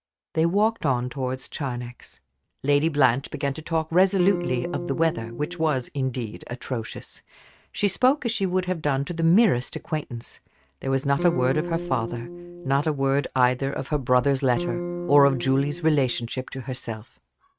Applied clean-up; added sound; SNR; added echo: neural mask model RNNoise.